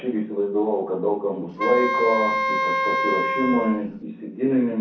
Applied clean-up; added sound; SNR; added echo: none; Wind instrument, woodwind instrument; 0 dB; reverberation time 0.6 s.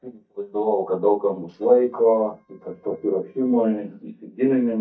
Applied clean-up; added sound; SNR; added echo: neural mask model DeepFilterNet 3.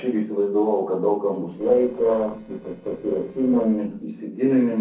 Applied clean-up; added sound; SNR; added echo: neural separator model SepFormer DNS4.